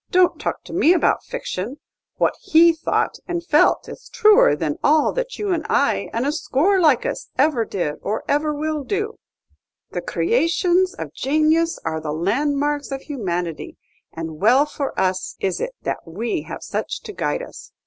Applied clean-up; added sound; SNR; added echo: none; none; none; none.